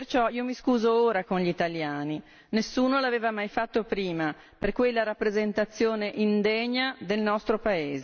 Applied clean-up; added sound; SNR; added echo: none; none; none; none.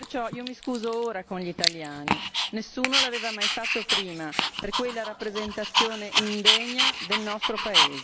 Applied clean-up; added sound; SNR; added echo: none; Dog; -5 dB; none.